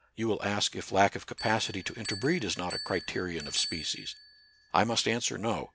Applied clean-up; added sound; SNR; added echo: none; Bell; 13 dB; none.